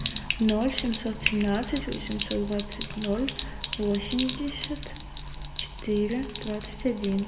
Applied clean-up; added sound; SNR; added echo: none; Sink (filling or washing); 7 dB; reverberation time 1.5 s.